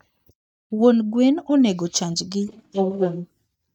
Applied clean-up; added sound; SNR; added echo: neural mask model DeepFilterNet 3.